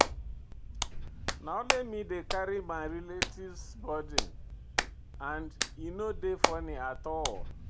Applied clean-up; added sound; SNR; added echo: none; Hands; -3 dB; none.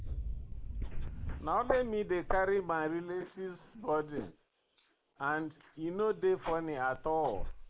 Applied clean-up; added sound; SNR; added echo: neural mask model Resemble Enhance denoiser.